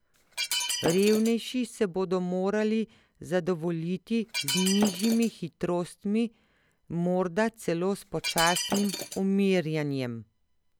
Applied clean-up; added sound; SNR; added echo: none; Shatter; 5 dB; none.